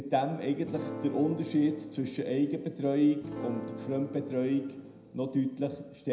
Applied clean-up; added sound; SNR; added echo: none; Acoustic guitar / Strum; 12 dB; reverberation time 0.7 s.